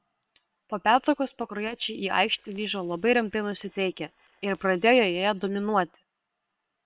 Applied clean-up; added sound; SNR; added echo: neural separator model SepFormer WHAM!.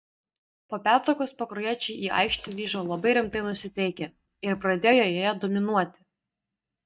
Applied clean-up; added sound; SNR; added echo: neural mask model DeepFilterNet 3.